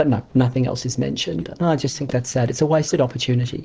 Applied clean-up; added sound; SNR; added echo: neural separator model SepFormer DNS4.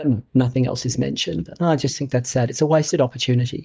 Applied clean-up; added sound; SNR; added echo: neural mask model DeepFilterNet 3.